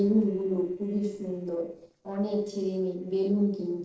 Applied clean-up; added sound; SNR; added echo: neural separator model SepFormer DNS4.